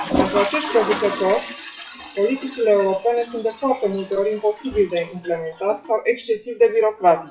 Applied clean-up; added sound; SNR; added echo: classical method WPE with log-MMSE.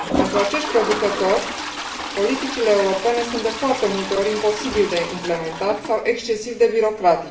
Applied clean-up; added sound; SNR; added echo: none; Toilet flush; 7 dB; reverberation time 0.6 s.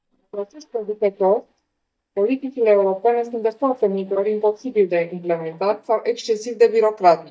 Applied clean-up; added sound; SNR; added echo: neural mask model DeepFilterNet 3.